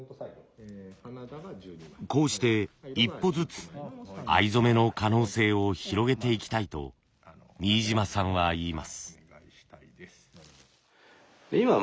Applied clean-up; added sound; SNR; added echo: none; none; none; none.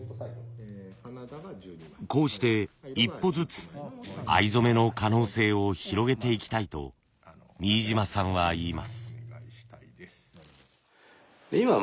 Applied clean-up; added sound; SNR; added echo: none; Guitar; 19 dB; none.